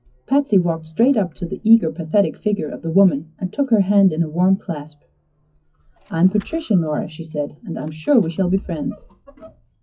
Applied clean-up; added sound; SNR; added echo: classical method WPE with log-MMSE.